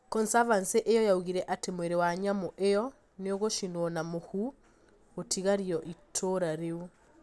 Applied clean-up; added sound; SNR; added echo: none; none; none; none.